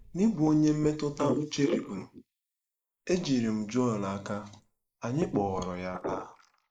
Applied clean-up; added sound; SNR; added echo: neural mask model Resemble Enhance denoiser.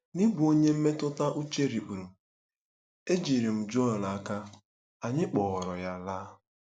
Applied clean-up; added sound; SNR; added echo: none; none; none; none.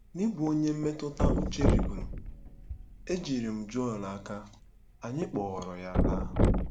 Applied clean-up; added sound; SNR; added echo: none; Thump, thud; -3 dB; none.